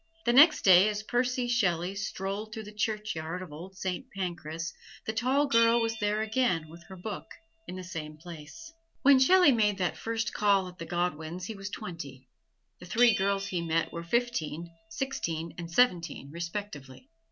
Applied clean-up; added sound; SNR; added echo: none; Bell; 13 dB; none.